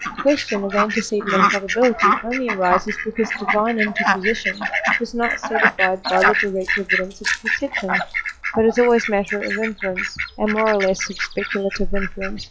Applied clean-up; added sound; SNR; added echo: classical method log-MMSE.